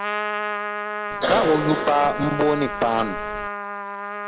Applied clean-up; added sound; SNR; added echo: none; Cough + Trumpet; 2 dB; none.